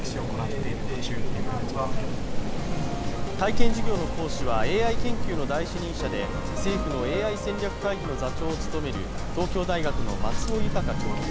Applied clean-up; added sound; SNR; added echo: none; Rain; -4 dB; none.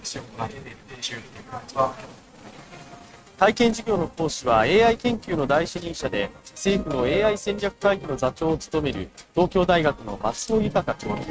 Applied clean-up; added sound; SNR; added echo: neural mask model RNNoise.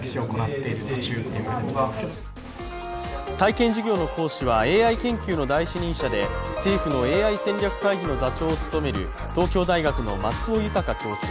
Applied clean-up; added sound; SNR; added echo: none; none; none; none.